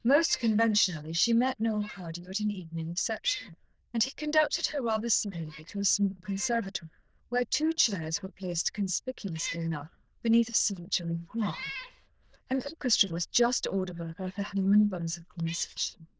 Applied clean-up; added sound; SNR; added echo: neural diffusion model UNIVERSE++.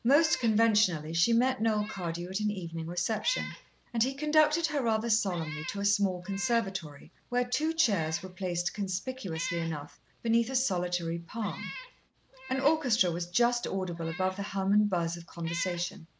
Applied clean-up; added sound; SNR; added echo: none; Meow; 17 dB; none.